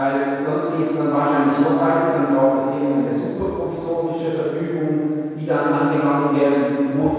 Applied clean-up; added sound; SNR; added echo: none; none; none; reverberation time 2.2 s.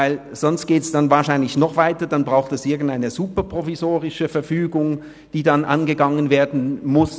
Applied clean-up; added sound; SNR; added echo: none; none; none; none.